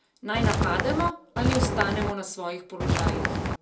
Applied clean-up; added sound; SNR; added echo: none; Walk, footsteps; -5 dB; reverberation time 0.2 s.